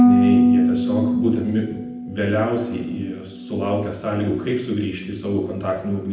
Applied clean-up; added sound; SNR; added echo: none; Harp; -2 dB; reverberation time 0.9 s.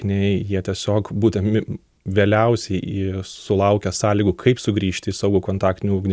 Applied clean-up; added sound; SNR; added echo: none; none; none; none.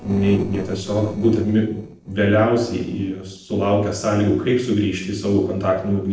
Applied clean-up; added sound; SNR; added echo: neural separator model SepFormer DNS4.